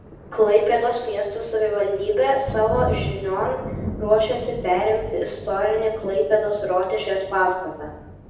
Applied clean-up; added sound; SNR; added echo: none; Thunder; 12 dB; reverberation time 0.9 s.